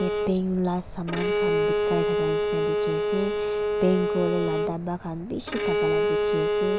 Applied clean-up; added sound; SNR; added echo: none; Bowed string instrument; -3 dB; none.